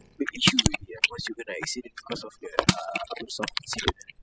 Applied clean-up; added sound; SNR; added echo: classical method spectral subtraction.